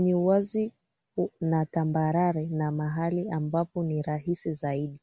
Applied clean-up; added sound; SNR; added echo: none; none; none; none.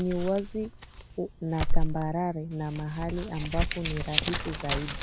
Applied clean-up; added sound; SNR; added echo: none; Crumpling, crinkling; -3 dB; none.